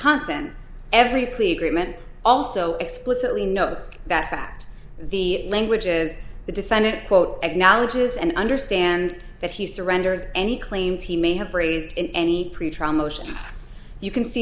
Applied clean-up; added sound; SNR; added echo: none; none; none; none.